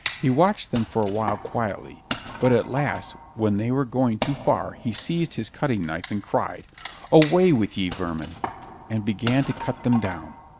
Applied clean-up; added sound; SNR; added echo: none; Wood; 11 dB; none.